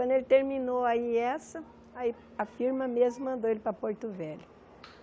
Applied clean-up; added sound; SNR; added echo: none; none; none; none.